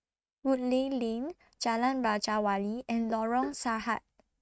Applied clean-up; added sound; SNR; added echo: neural mask model RNNoise.